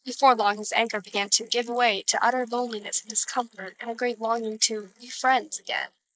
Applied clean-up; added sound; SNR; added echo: neural mask model Resemble Enhance denoiser.